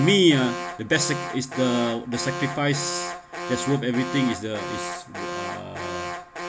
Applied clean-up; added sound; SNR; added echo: none; Alarm; 8 dB; none.